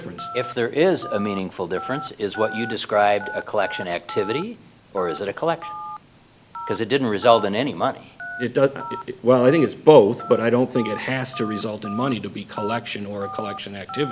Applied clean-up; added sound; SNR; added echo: none; Telephone; 14 dB; none.